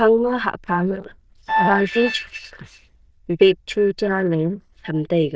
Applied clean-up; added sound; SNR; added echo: neural diffusion model UNIVERSE++.